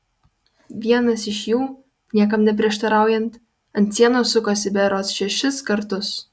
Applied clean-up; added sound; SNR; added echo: none; none; none; none.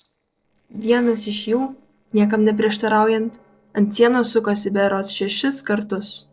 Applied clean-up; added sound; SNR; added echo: neural separator model SepFormer DNS4.